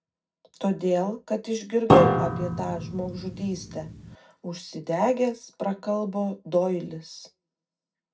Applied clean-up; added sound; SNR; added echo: none; Piano; -4 dB; reverberation time 0.4 s.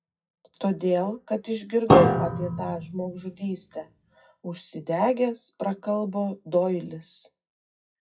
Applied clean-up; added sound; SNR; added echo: classical method WPE with log-MMSE.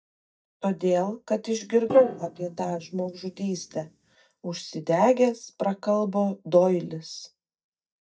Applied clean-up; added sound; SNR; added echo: neural mask model DeepFilterNet 3.